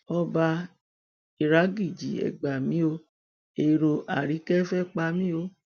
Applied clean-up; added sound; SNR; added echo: none; none; none; none.